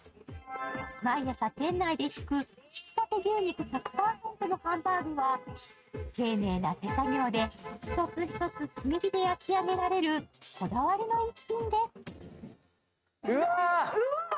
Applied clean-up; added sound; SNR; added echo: neural mask model RNNoise.